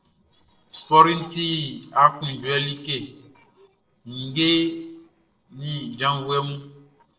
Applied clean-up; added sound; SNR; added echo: neural separator model SepFormer DNS4.